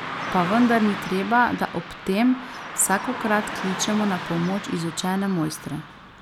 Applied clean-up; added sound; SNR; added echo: none; Car passing by / Traffic noise, roadway noise; 9 dB; none.